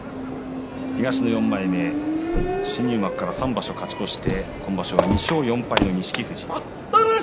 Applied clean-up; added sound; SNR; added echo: none; Walk, footsteps + Squeak; 5 dB; none.